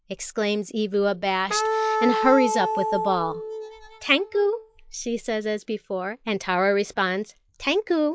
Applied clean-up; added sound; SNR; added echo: classical method log-MMSE.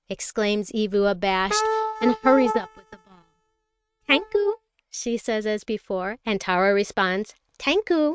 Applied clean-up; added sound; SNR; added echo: neural mask model RNNoise.